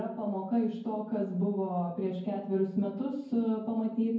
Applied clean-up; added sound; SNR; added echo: none; none; none; reverberation time 0.9 s.